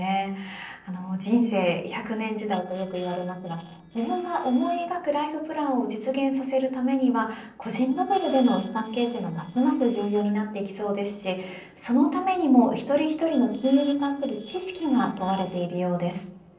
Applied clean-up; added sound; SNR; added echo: neural separator model SepFormer DNS4.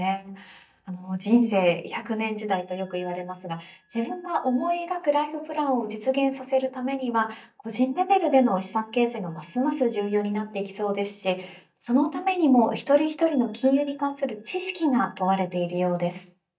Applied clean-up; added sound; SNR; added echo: neural mask model DeepFilterNet 3.